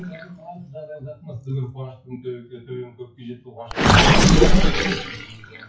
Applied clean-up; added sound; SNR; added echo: classical method WPE with log-MMSE.